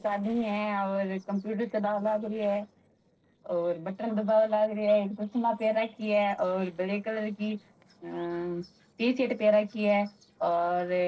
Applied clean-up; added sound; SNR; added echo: neural separator model SepFormer DNS4.